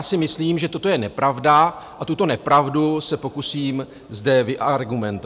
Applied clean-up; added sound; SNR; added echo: none; none; none; none.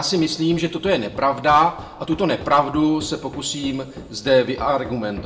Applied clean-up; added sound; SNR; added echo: none; Run; 19 dB; reverberation time 0.6 s.